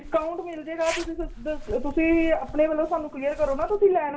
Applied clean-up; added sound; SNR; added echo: none; Zipper (clothing); 11 dB; reverberation time 0.2 s.